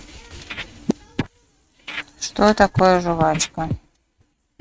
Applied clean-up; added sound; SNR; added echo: neural mask model RNNoise.